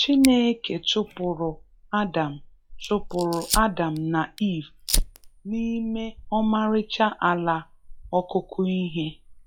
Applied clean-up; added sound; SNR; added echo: classical method log-MMSE.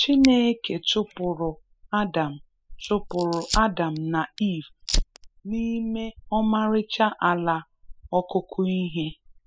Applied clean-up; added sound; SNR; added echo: classical method spectral subtraction.